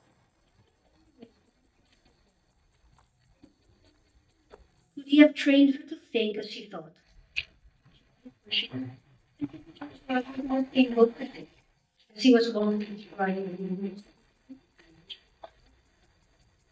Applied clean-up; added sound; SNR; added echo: neural mask model DeepFilterNet 3.